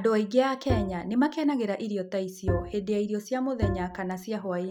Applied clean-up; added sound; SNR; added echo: none; Bowed string instrument; 4 dB; none.